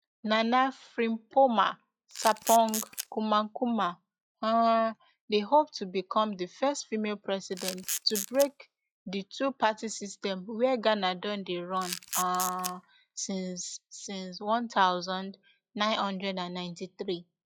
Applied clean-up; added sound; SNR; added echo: classical method log-MMSE.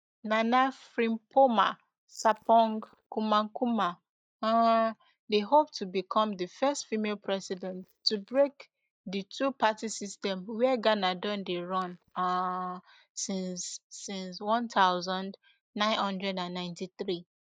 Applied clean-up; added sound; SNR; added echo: neural mask model DeepFilterNet 3.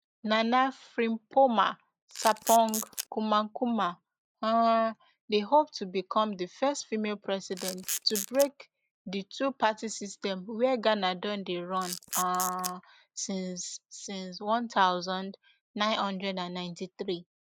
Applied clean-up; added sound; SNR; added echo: neural mask model Resemble Enhance denoiser.